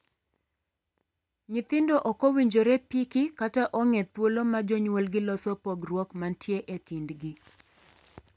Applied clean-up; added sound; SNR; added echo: none; none; none; none.